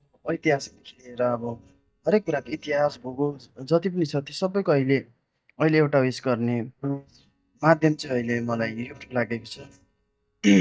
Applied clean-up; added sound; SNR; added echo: neural mask model DeepFilterNet 3.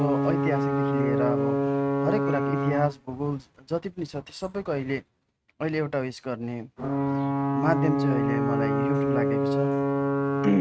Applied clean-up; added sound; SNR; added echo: neural mask model RNNoise.